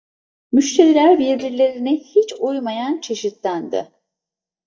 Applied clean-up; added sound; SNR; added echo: neural mask model DeepFilterNet 3.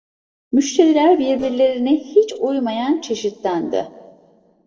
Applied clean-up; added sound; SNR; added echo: neural separator model SepFormer DNS4.